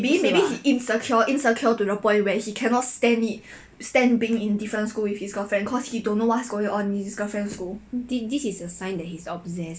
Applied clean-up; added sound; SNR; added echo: none; none; none; none.